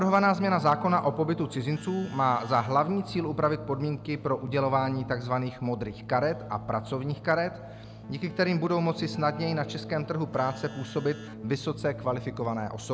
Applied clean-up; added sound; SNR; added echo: none; Keyboard (musical); 13 dB; none.